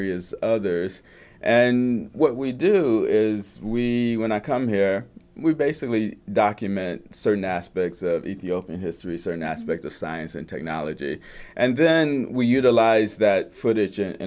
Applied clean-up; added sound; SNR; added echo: none; none; none; none.